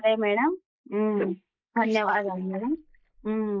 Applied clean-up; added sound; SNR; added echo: neural mask model Resemble Enhance denoiser.